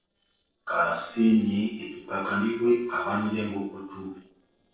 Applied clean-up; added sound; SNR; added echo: neural separator model SepFormer DNS4.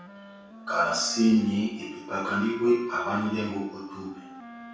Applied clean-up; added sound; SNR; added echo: none; Wind instrument, woodwind instrument; 15 dB; reverberation time 0.7 s.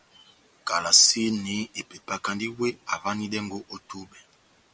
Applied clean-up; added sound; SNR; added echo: none; none; none; none.